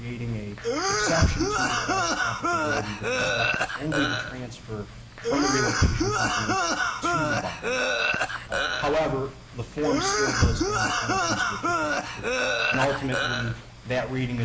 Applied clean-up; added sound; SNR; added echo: none; Cough; -4 dB; none.